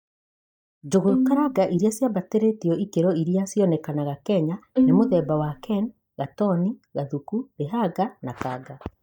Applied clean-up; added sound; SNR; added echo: neural mask model DeepFilterNet 3.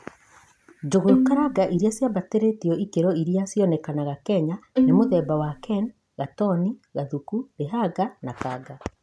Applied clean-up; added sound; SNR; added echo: none; Bowed string instrument; -1 dB; none.